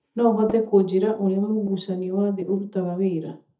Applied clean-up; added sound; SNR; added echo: neural mask model DeepFilterNet 3.